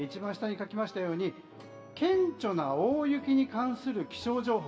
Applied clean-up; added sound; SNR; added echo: none; none; none; reverberation time 2.9 s.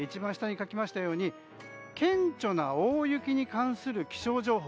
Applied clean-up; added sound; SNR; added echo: none; none; none; none.